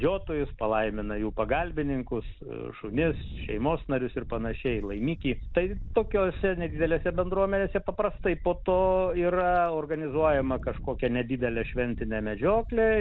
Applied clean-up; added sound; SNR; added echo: none; Wind; 10 dB; none.